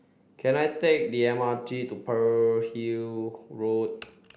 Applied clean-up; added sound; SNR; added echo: none; none; none; none.